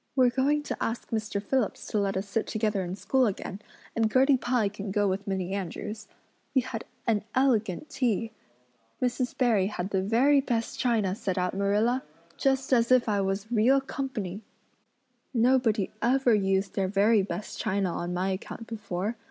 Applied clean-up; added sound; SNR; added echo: none; none; none; none.